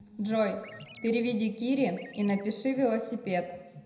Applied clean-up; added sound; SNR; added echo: none; Chirp, tweet; 19 dB; reverberation time 0.7 s.